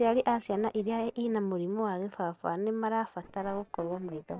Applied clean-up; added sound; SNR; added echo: neural separator model SepFormer DNS4.